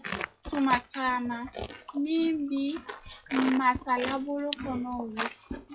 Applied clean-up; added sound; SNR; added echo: classical method WPE with log-MMSE.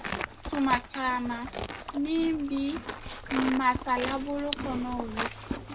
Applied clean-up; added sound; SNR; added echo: none; Livestock, farm animals, working animals; 6 dB; reverberation time 0.2 s.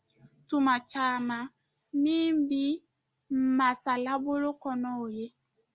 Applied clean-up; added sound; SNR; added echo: none; none; none; none.